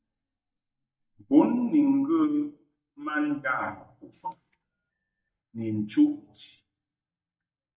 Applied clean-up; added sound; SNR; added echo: neural mask model DeepFilterNet 3.